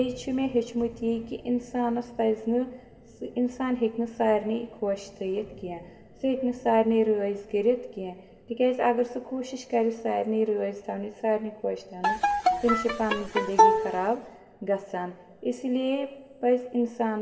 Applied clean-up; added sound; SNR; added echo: none; Bowed string instrument; -3 dB; reverberation time 2.2 s.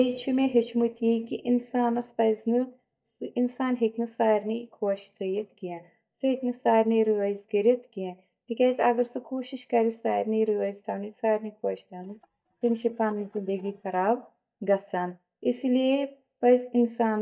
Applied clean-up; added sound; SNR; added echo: neural mask model DeepFilterNet 3.